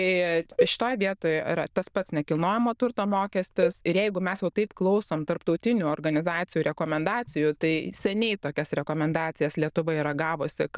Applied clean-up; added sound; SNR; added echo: neural diffusion model UNIVERSE++.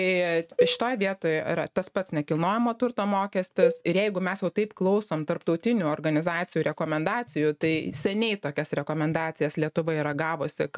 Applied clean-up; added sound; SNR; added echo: neural mask model RNNoise.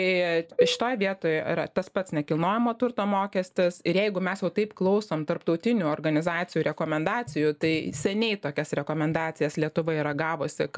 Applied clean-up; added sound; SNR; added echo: neural mask model Resemble Enhance denoiser.